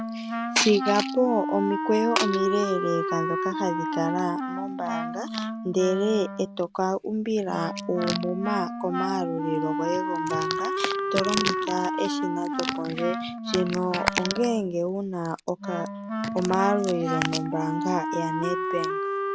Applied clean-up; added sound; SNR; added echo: none; Wind instrument, woodwind instrument; 3 dB; none.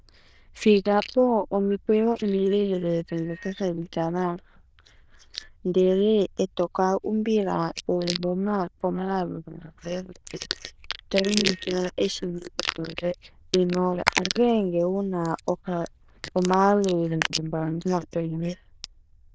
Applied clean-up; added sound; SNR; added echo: neural diffusion model UNIVERSE++.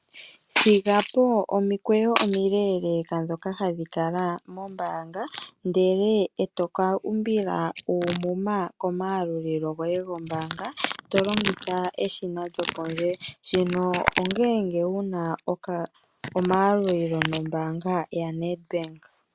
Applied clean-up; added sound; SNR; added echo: none; none; none; none.